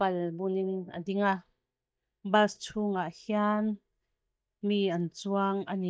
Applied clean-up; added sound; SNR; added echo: neural mask model DeepFilterNet 3.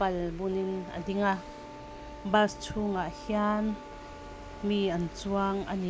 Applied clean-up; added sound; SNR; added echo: none; Wind instrument, woodwind instrument; 16 dB; none.